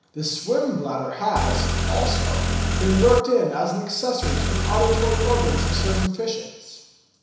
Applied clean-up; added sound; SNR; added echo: none; Car; -2 dB; reverberation time 1.0 s.